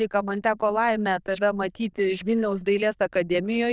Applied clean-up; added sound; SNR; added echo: neural diffusion model UNIVERSE++.